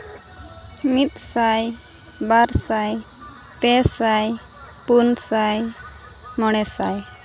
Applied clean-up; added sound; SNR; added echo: none; none; none; none.